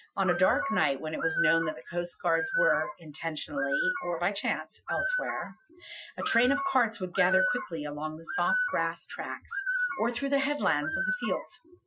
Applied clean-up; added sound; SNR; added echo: classical method Wiener filter.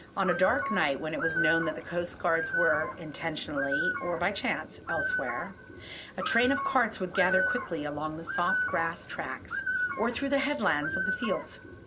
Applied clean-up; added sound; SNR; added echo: none; Bird; 3 dB; none.